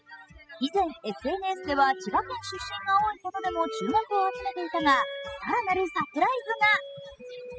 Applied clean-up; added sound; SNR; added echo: classical method spectral subtraction.